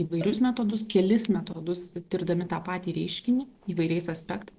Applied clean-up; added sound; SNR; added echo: neural separator model SepFormer DNS4.